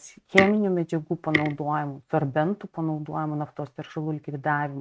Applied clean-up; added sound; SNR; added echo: neural mask model RNNoise.